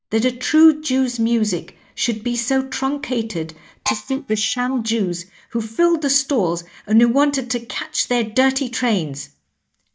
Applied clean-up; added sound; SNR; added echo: neural mask model DeepFilterNet 3.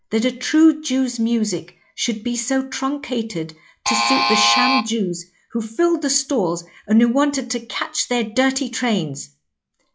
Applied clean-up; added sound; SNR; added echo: classical method log-MMSE.